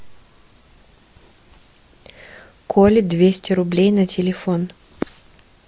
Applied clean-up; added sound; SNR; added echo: none; none; none; none.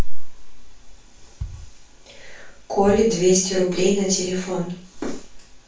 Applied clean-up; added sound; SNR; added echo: none; Bass drum; 20 dB; reverberation time 0.3 s.